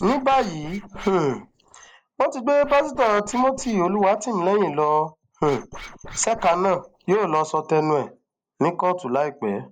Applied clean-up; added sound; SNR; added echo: neural mask model Resemble Enhance denoiser.